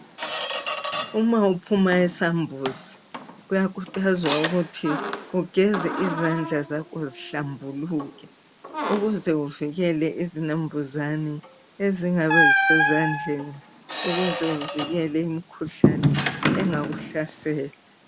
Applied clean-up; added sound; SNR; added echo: none; Squeak; 3 dB; none.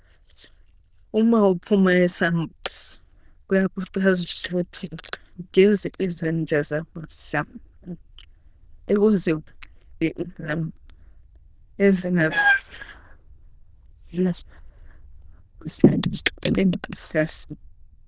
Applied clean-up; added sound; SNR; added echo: neural diffusion model UNIVERSE++.